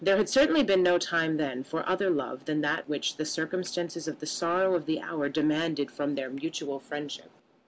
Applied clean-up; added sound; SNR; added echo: none; none; none; none.